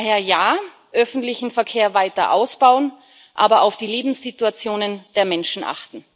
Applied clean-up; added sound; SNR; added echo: none; none; none; none.